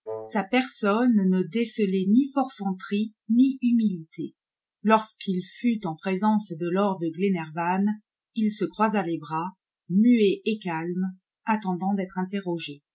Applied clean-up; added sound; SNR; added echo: none; Wind instrument, woodwind instrument; 13 dB; none.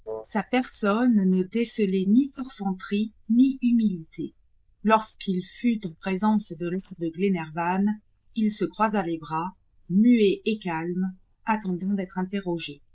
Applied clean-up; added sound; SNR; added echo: neural diffusion model UNIVERSE++.